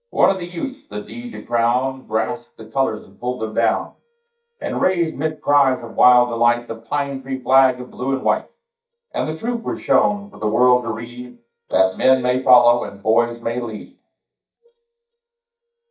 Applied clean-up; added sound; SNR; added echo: neural mask model DeepFilterNet 3.